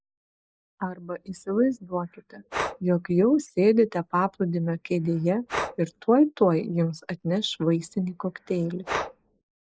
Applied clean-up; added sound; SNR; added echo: neural mask model Resemble Enhance denoiser.